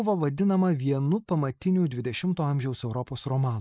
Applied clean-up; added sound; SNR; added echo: neural mask model Resemble Enhance denoiser.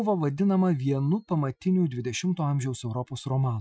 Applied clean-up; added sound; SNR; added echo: classical method Wiener filter.